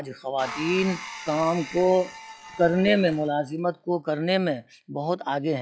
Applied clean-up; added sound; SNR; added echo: classical method log-MMSE.